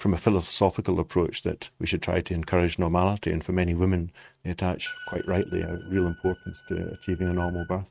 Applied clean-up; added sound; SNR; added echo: neural mask model RNNoise.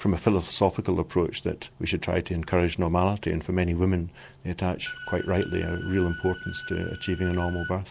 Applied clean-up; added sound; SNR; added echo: none; Organ; 12 dB; none.